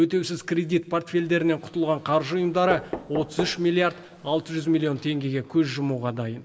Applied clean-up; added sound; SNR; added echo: none; Knock; 13 dB; reverberation time 1.9 s.